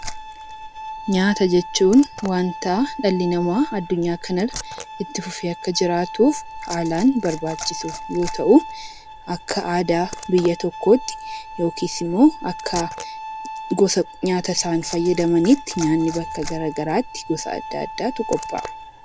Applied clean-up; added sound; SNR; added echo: none; Liquid + Bowed string instrument; 12 dB; none.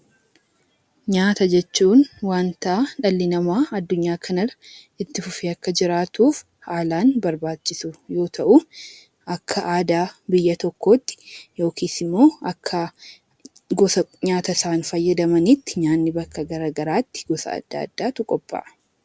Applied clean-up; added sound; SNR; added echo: none; none; none; none.